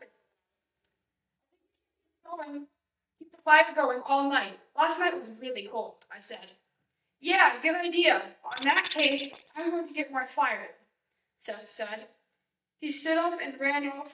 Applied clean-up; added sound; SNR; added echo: neural mask model DeepFilterNet 3.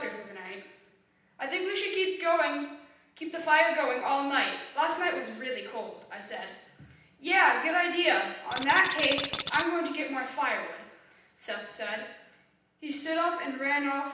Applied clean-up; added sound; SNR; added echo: none; Tools; 5 dB; reverberation time 0.9 s.